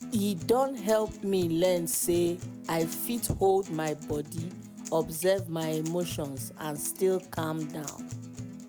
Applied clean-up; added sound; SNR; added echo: none; Acoustic guitar; 12 dB; none.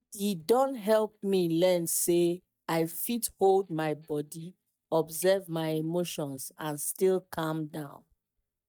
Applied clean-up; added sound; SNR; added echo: neural mask model DeepFilterNet 3.